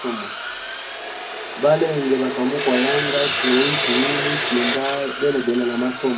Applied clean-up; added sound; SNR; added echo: none; Sawing; 3 dB; reverberation time 0.3 s.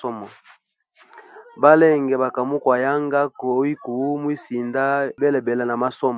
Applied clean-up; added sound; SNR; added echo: none; none; none; none.